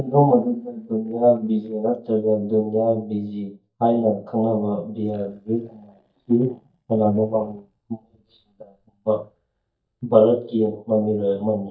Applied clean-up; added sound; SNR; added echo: neural mask model DeepFilterNet 3.